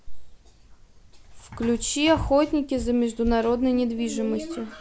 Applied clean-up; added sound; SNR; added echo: none; none; none; none.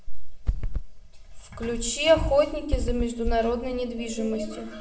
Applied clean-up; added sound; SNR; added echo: none; Run; 1 dB; reverberation time 0.9 s.